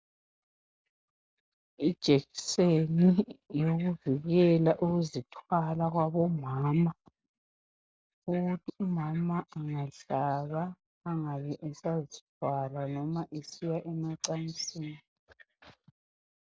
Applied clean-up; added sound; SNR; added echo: none; none; none; none.